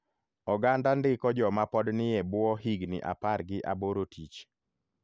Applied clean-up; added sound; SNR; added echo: none; none; none; none.